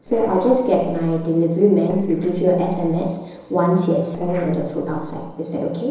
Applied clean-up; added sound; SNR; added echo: neural separator model SepFormer DNS4.